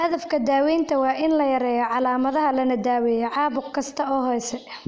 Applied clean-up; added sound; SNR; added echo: none; none; none; none.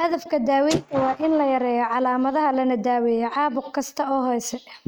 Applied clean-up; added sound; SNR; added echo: neural mask model RNNoise.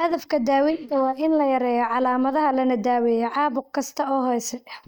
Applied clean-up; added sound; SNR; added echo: neural mask model DeepFilterNet 3.